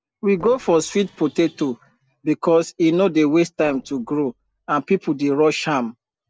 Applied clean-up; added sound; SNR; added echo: neural separator model SepFormer DNS4.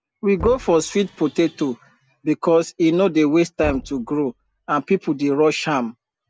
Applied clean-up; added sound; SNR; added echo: none; Knock; 18 dB; none.